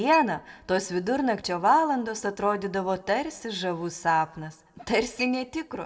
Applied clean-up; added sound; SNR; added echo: none; Chink, clink; 18 dB; reverberation time 1.0 s.